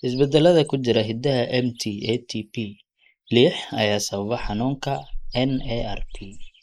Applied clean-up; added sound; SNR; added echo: neural mask model Resemble Enhance denoiser.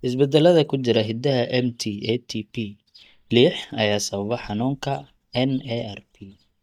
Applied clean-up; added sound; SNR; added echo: neural mask model DeepFilterNet 3.